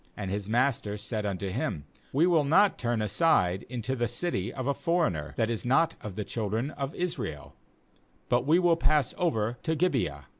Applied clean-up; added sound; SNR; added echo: none; none; none; none.